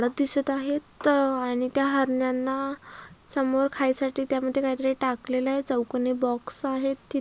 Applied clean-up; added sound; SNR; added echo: none; none; none; none.